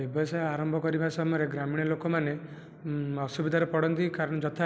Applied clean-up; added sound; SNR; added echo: none; none; none; none.